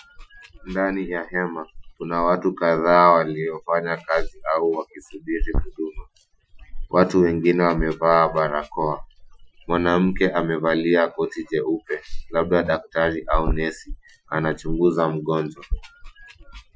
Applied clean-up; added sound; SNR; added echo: classical method Wiener filter.